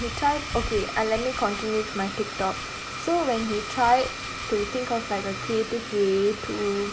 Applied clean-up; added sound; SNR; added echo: none; Domestic sounds, home sounds; 7 dB; none.